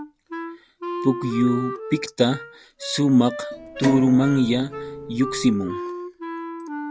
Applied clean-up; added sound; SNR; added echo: none; Wind instrument, woodwind instrument + Guitar; 9 dB; none.